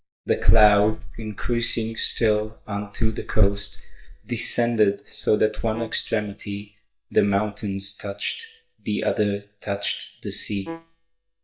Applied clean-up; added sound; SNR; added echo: neural mask model DeepFilterNet 3.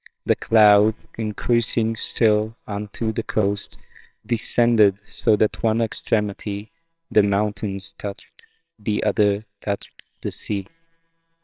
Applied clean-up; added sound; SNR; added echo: neural separator model SepFormer WHAMR!.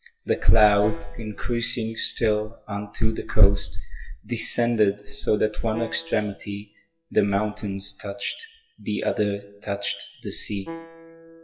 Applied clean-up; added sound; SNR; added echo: classical method WPE with log-MMSE.